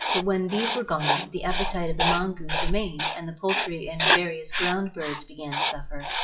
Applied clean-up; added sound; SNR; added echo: classical method WPE with log-MMSE.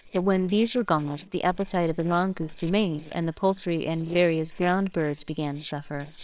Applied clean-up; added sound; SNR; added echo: neural separator model SepFormer WHAMR!.